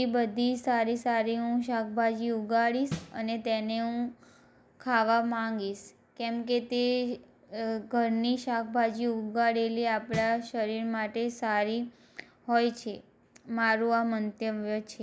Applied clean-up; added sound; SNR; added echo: none; Snare drum; 12 dB; none.